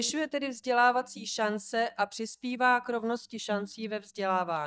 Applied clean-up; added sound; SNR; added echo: neural mask model DeepFilterNet 3.